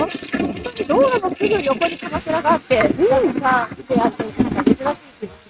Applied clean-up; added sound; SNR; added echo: neural mask model RNNoise.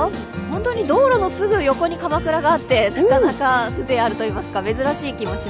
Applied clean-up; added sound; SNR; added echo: none; none; none; none.